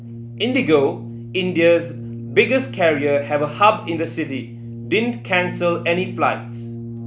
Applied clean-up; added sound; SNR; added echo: none; Brass instrument; 11 dB; none.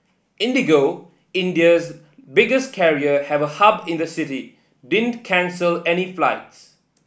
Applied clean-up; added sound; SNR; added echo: none; none; none; none.